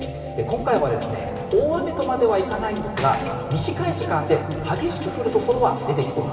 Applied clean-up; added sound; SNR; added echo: none; Sliding door / Slam; 18 dB; reverberation time 2.8 s.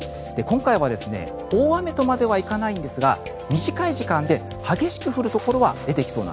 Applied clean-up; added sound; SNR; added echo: none; none; none; none.